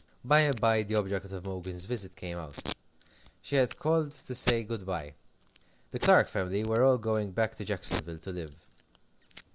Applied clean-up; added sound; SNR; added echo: none; Packing tape, duct tape; 14 dB; none.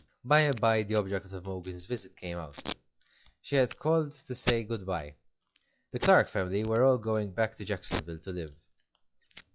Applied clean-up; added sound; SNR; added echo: classical method log-MMSE.